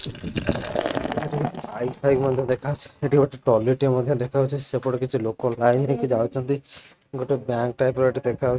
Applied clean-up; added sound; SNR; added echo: neural mask model RNNoise.